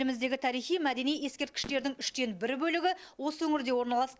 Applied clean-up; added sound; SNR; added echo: neural separator model SepFormer DNS4.